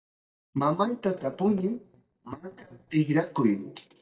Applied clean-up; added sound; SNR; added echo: neural mask model DeepFilterNet 3.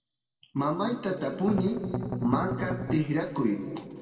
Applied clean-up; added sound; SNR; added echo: none; Strum; 3 dB; reverberation time 2.1 s.